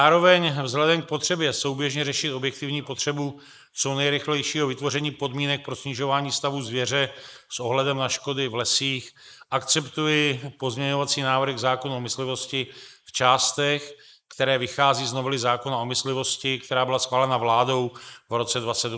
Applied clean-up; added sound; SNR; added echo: neural mask model Resemble Enhance denoiser.